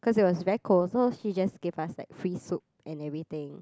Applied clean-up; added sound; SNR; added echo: none; none; none; none.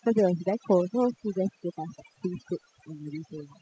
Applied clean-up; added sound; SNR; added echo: classical method spectral subtraction.